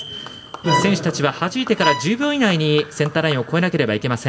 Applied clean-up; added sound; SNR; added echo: none; Bowed string instrument; 5 dB; reverberation time 0.3 s.